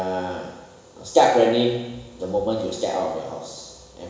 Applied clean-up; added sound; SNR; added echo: none; none; none; reverberation time 1.0 s.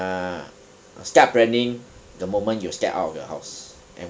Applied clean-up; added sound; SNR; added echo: none; none; none; none.